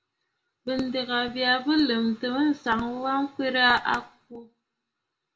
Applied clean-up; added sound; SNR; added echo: none; none; none; reverberation time 0.4 s.